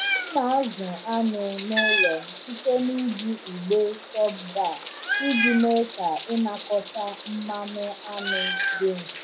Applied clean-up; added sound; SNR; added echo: none; Meow; 4 dB; reverberation time 0.4 s.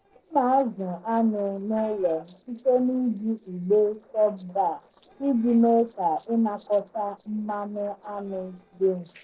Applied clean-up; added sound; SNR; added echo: neural separator model SepFormer DNS4.